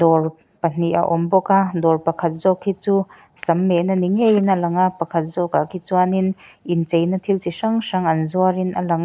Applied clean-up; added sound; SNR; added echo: neural mask model Resemble Enhance denoiser.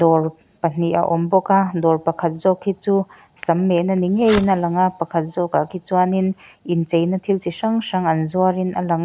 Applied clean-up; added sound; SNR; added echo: none; Fireworks; 13 dB; none.